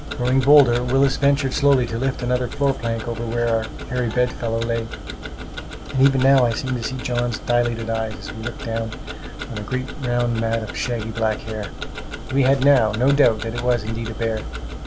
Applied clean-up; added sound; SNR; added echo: none; Tick-tock; 8 dB; none.